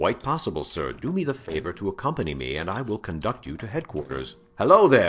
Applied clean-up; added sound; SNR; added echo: neural separator model SepFormer DNS4.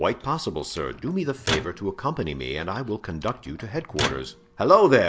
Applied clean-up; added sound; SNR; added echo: none; Microwave oven; 11 dB; none.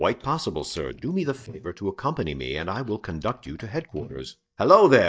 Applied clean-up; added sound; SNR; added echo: neural mask model DeepFilterNet 3.